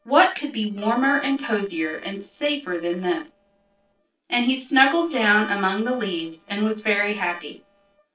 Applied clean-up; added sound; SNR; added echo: neural separator model SepFormer DNS4.